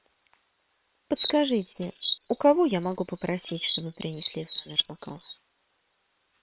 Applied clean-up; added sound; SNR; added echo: neural separator model SepFormer WHAM!.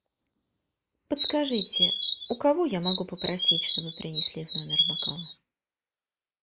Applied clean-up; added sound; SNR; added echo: neural mask model Resemble Enhance denoiser.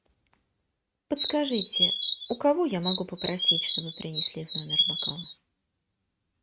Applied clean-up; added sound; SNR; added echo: neural mask model RNNoise.